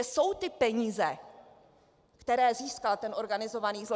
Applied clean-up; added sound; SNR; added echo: none; none; none; none.